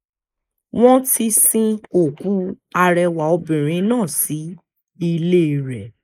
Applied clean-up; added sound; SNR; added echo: neural mask model Resemble Enhance denoiser.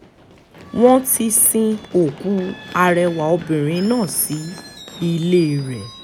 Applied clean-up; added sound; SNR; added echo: none; Run + Screech; 19 dB; none.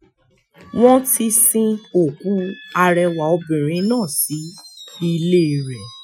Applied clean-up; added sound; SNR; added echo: classical method Wiener filter.